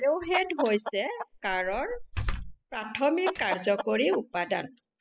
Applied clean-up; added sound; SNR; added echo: classical method spectral subtraction.